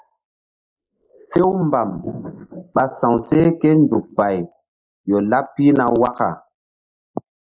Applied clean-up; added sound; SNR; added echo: neural mask model Resemble Enhance denoiser.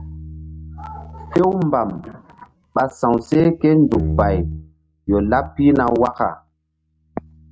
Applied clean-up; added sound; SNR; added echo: neural mask model RNNoise.